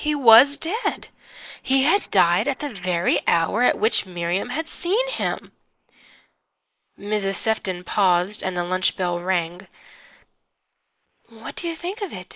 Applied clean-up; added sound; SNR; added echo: neural mask model Resemble Enhance denoiser.